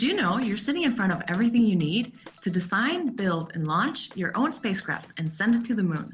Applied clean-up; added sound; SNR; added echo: none; none; none; none.